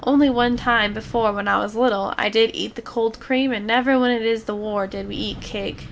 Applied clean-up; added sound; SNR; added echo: none; Wind; 19 dB; none.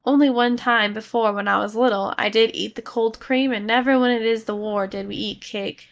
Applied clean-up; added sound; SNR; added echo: neural mask model DeepFilterNet 3.